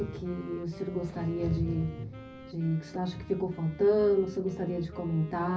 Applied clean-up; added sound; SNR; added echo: none; Wind instrument, woodwind instrument; 18 dB; reverberation time 0.4 s.